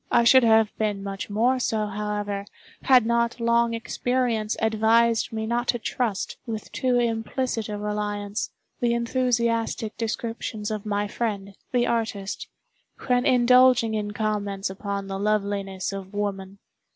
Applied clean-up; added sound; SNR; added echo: none; none; none; none.